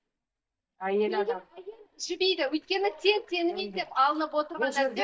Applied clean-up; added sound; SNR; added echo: neural mask model DeepFilterNet 3.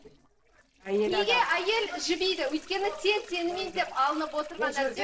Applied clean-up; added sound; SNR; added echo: neural separator model SepFormer DNS4.